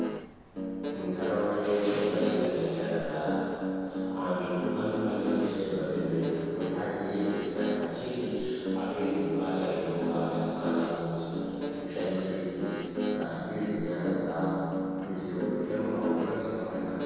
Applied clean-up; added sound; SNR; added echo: none; Guitar; 2 dB; reverberation time 2.2 s.